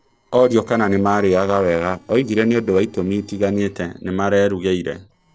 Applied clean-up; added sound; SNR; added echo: neural separator model SepFormer DNS4.